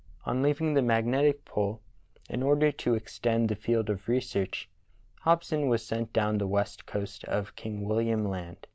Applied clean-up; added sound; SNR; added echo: none; none; none; none.